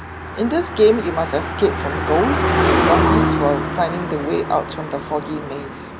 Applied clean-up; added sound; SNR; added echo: none; Car passing by; 0 dB; none.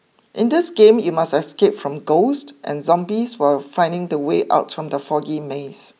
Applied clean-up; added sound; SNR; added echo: none; none; none; none.